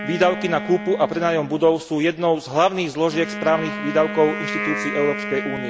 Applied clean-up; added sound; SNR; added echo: none; Wind instrument, woodwind instrument; 9 dB; none.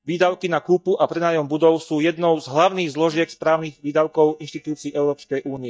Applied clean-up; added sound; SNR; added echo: neural mask model DeepFilterNet 3.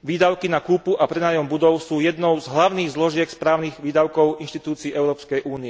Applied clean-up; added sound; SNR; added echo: none; none; none; none.